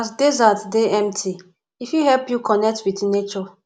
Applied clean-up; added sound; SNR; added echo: none; none; none; none.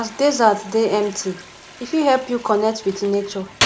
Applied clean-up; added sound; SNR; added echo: none; Toilet flush; 10 dB; none.